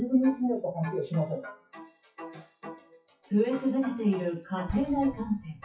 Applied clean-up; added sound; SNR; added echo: classical method WPE with log-MMSE.